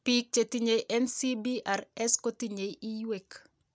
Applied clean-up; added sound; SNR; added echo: none; none; none; none.